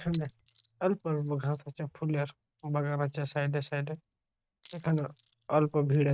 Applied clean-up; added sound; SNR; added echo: neural mask model RNNoise.